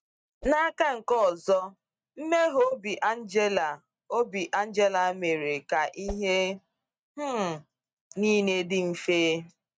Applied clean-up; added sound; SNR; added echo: neural mask model RNNoise.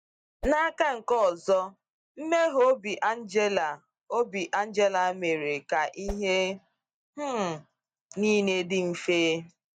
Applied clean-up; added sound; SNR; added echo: neural mask model DeepFilterNet 3.